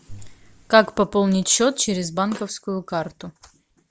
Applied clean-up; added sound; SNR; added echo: none; none; none; none.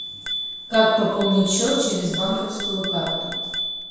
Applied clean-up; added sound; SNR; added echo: none; Bicycle bell; 7 dB; reverberation time 1.1 s.